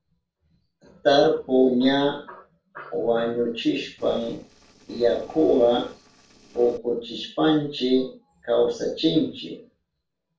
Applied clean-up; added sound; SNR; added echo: neural separator model SepFormer DNS4.